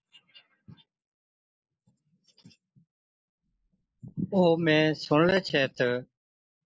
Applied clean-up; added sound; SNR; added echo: neural mask model Resemble Enhance denoiser.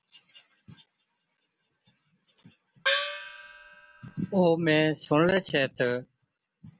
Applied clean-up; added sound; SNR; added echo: none; Gong; 2 dB; none.